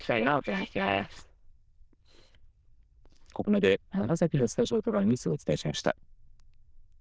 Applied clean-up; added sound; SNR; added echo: neural diffusion model UNIVERSE++.